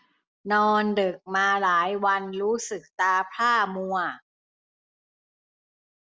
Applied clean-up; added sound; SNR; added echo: none; none; none; none.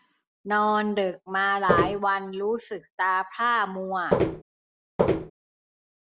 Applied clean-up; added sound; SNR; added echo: none; Walk, footsteps; -5 dB; none.